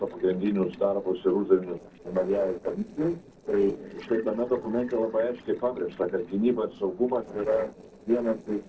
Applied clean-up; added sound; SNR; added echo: neural separator model SepFormer DNS4.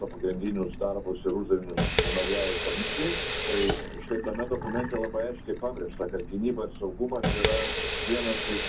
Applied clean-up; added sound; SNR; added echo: none; Sink (filling or washing) / Water tap, faucet; -2 dB; reverberation time 0.4 s.